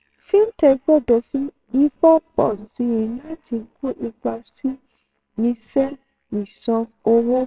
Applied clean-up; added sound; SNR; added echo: neural separator model SepFormer WHAMR!.